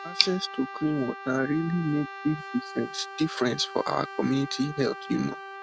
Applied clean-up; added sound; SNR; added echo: none; Brass instrument + Tick; 8 dB; none.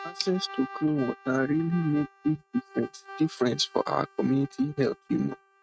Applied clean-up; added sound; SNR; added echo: neural mask model RNNoise.